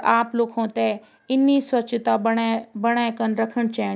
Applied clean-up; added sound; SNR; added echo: none; none; none; none.